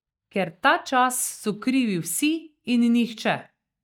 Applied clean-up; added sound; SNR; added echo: neural mask model DeepFilterNet 3.